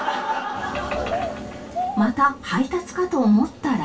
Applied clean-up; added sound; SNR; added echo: none; Bird vocalization, bird call, bird song; 10 dB; reverberation time 0.2 s.